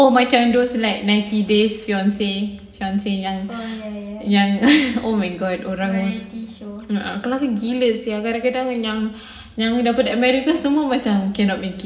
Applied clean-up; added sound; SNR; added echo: none; none; none; reverberation time 1.0 s.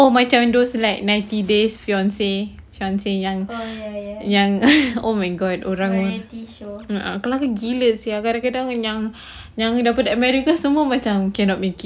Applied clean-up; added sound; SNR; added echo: none; none; none; none.